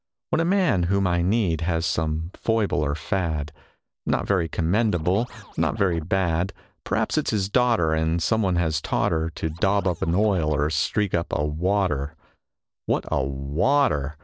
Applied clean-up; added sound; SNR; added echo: neural separator model SepFormer DNS4.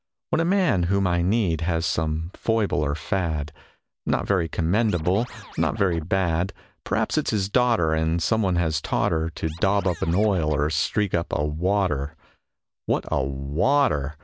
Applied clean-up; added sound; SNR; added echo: none; Scratching (performance technique); 20 dB; none.